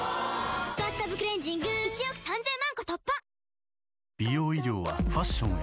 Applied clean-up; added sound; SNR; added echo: none; none; none; none.